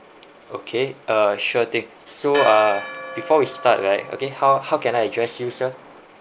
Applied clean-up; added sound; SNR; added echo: none; Church bell; 12 dB; none.